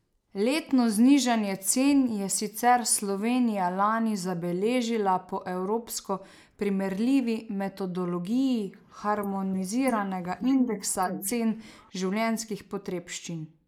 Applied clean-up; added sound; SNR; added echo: neural mask model Resemble Enhance denoiser.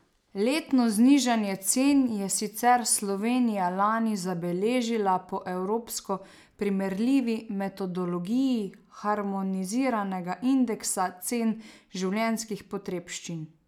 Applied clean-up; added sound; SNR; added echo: none; none; none; none.